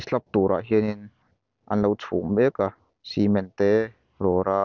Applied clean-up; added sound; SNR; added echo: none; none; none; none.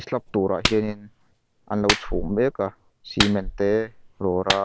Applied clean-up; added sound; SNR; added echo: none; Clapping; 4 dB; none.